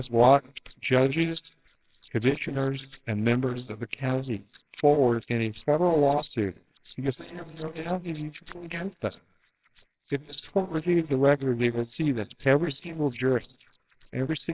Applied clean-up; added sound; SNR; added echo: neural separator model SepFormer WHAMR!.